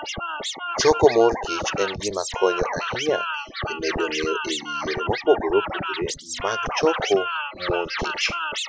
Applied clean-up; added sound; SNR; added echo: classical method Wiener filter.